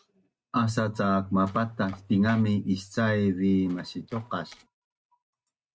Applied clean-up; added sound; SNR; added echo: neural mask model RNNoise.